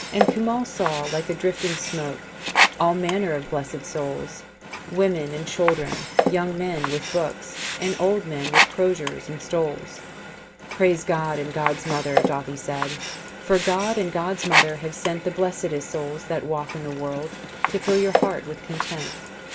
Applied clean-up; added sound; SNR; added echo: none; Sink (filling or washing); 2 dB; none.